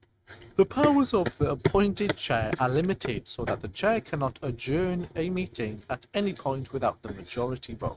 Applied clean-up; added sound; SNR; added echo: neural mask model RNNoise.